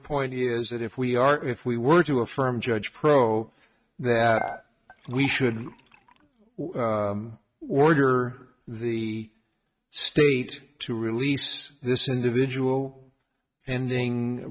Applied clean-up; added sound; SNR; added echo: neural mask model RNNoise.